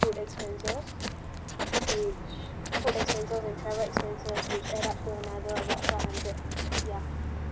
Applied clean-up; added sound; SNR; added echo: none; Writing; -3 dB; none.